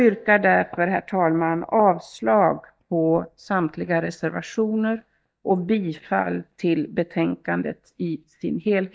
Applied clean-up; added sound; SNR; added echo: neural mask model DeepFilterNet 3.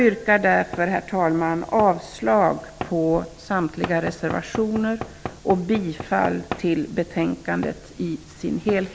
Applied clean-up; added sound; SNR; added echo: none; Knock / Wood; 15 dB; none.